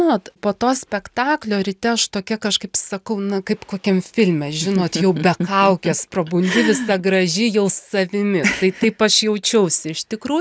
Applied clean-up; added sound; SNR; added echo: none; none; none; none.